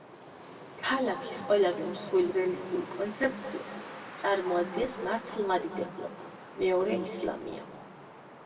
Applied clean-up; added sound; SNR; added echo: none; Wind; 14 dB; reverberation time 2.0 s.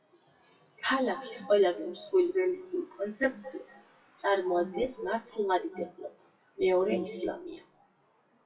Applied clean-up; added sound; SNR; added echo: classical method WPE with log-MMSE.